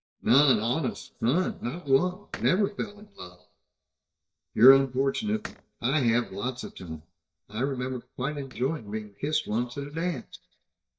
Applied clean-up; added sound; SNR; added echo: neural mask model DeepFilterNet 3.